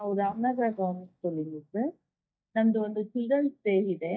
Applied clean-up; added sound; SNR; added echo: neural mask model DeepFilterNet 3.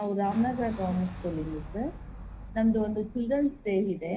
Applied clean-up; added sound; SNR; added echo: none; Boom; 13 dB; reverberation time 0.5 s.